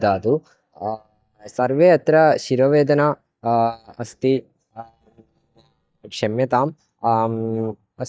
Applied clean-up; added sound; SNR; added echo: neural mask model DeepFilterNet 3.